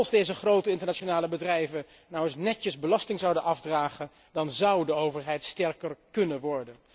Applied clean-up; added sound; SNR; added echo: none; none; none; none.